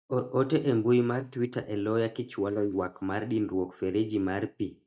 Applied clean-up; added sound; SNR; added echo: neural mask model DeepFilterNet 3.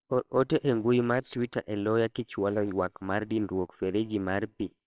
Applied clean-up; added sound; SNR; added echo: neural separator model SepFormer WHAMR!.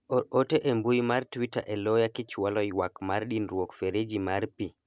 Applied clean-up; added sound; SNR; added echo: none; none; none; none.